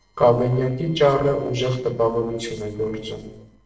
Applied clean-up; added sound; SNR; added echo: neural separator model SepFormer DNS4.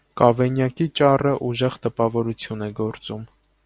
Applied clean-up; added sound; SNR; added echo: none; none; none; none.